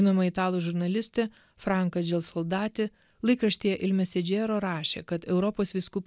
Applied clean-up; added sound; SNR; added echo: none; none; none; none.